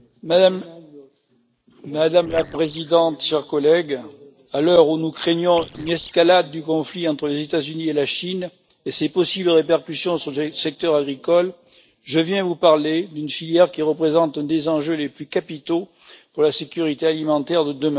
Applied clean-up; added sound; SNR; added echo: neural separator model SepFormer DNS4.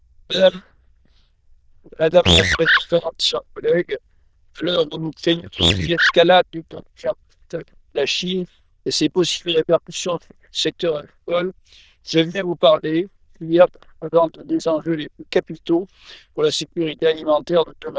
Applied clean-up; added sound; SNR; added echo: neural diffusion model UNIVERSE++.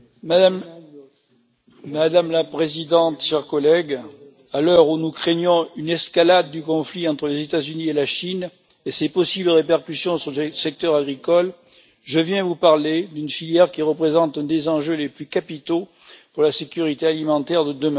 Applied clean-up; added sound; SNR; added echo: none; none; none; none.